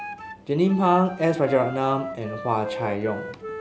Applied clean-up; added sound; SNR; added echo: none; Wind instrument, woodwind instrument; 12 dB; none.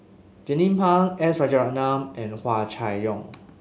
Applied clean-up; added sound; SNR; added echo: none; none; none; none.